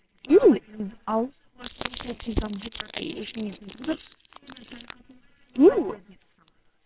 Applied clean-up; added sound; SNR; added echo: neural separator model SepFormer WHAMR!.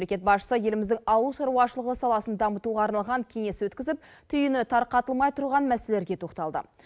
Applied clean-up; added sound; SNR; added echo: none; none; none; none.